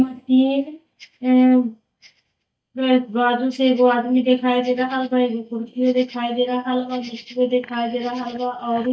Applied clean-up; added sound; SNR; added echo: neural mask model DeepFilterNet 3.